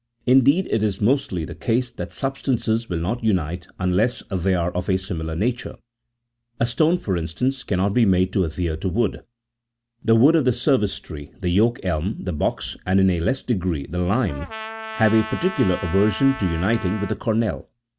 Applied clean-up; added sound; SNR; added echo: none; Trumpet; 12 dB; none.